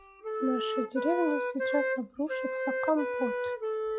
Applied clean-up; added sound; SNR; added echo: classical method log-MMSE.